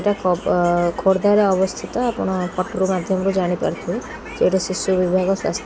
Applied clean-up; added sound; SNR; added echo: none; none; none; none.